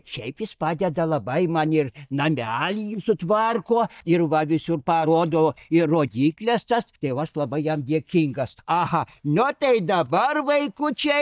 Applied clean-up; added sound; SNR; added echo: neural mask model DeepFilterNet 3.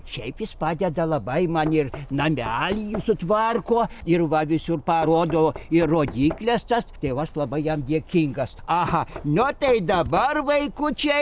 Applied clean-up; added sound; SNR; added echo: none; Knock; 18 dB; none.